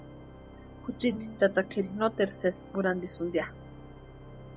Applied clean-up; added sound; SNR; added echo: none; Organ + Bowed string instrument; 15 dB; none.